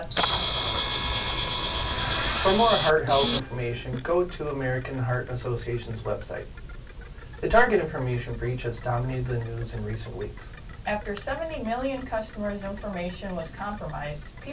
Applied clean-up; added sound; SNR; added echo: none; Camera; 0 dB; reverberation time 0.2 s.